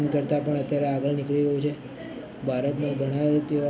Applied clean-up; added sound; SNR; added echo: none; none; none; none.